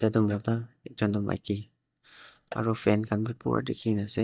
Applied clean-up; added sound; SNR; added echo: neural mask model DeepFilterNet 3.